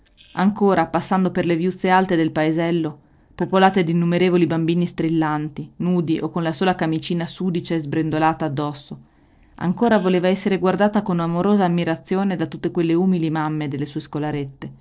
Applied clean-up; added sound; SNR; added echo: neural separator model SepFormer DNS4.